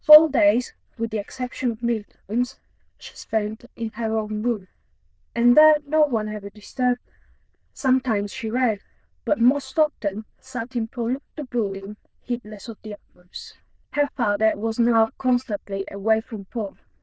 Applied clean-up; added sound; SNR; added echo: neural diffusion model UNIVERSE++.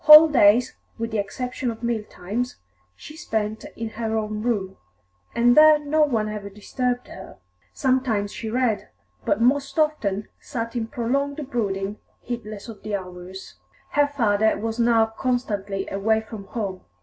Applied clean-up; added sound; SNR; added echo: none; none; none; none.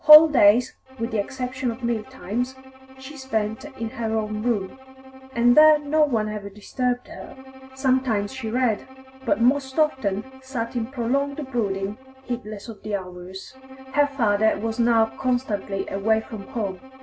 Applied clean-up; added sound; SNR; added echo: none; Bowed string instrument; 19 dB; none.